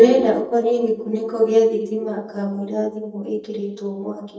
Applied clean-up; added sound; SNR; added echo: neural mask model DeepFilterNet 3.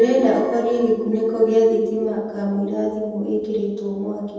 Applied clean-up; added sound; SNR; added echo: neural separator model SepFormer DNS4.